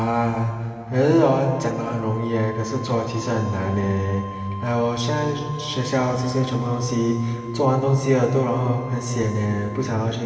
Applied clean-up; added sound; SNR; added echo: none; Wind instrument, woodwind instrument; 16 dB; reverberation time 2.3 s.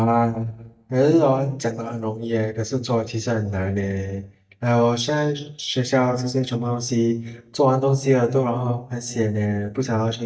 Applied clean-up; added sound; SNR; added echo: neural mask model DeepFilterNet 3.